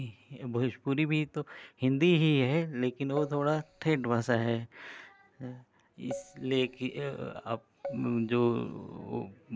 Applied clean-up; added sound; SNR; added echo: none; Keyboard (musical); 15 dB; none.